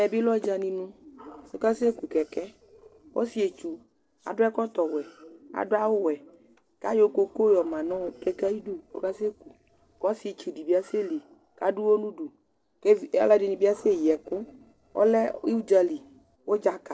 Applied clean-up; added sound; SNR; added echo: neural separator model SepFormer DNS4.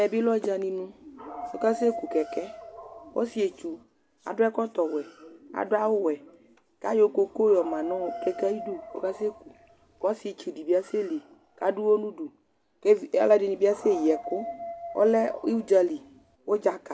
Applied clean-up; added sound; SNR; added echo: none; Dog; 13 dB; none.